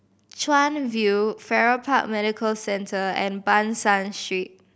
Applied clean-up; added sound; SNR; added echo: none; none; none; none.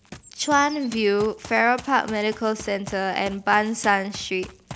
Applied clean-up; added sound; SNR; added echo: none; Bird + Run; 18 dB; none.